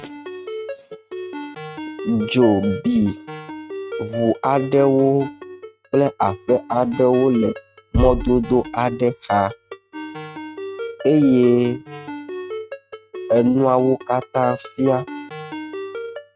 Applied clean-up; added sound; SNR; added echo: neural mask model RNNoise.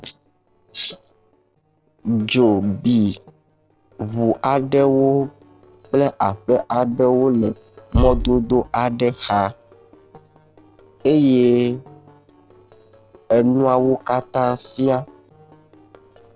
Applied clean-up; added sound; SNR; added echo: neural separator model SepFormer DNS4.